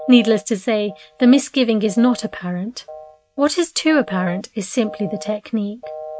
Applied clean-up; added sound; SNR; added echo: neural mask model RNNoise.